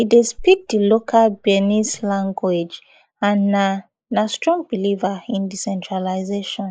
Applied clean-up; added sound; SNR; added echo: neural mask model Resemble Enhance denoiser.